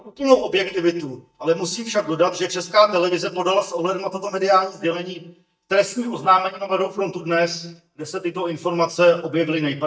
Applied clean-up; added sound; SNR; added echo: neural mask model DeepFilterNet 3.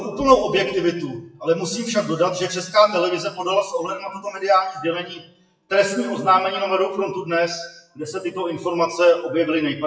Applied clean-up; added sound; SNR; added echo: classical method WPE with log-MMSE.